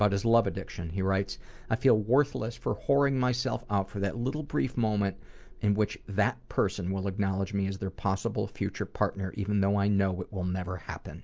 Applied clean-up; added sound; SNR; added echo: none; none; none; none.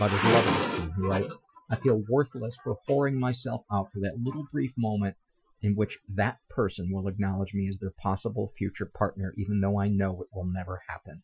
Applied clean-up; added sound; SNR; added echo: classical method Wiener filter.